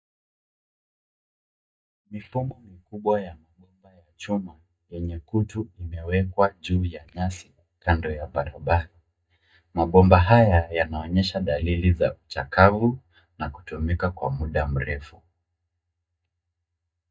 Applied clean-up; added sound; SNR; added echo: neural mask model DeepFilterNet 3.